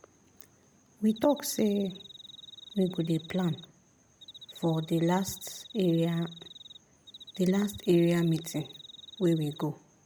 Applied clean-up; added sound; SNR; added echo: none; Cricket; 19 dB; none.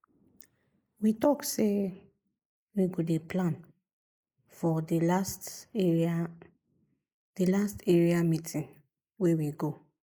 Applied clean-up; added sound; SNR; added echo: neural mask model Resemble Enhance denoiser.